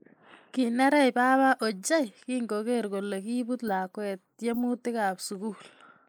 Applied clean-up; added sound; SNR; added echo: neural mask model Resemble Enhance denoiser.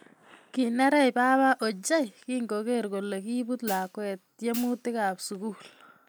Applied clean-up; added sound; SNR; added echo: none; Hi-hat; 16 dB; none.